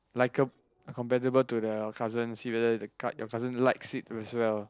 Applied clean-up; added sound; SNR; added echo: neural separator model SepFormer DNS4.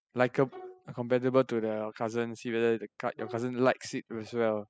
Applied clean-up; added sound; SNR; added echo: classical method spectral subtraction.